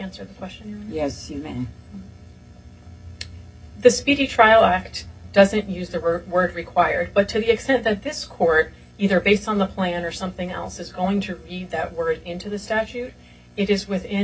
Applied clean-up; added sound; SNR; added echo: none; none; none; reverberation time 0.4 s.